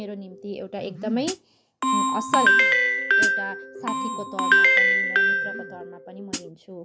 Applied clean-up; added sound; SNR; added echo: none; Hi-hat; 11 dB; none.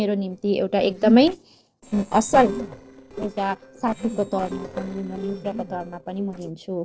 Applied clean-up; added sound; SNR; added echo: neural separator model SepFormer DNS4.